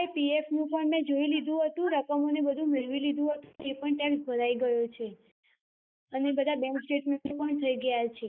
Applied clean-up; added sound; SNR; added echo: neural mask model Resemble Enhance denoiser.